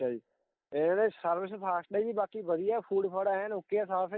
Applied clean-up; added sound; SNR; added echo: neural mask model Resemble Enhance denoiser.